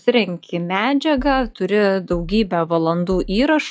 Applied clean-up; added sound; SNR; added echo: classical method log-MMSE.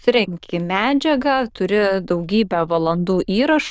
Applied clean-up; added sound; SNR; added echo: neural diffusion model UNIVERSE++.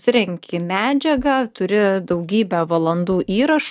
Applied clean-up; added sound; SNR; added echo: neural mask model DeepFilterNet 3.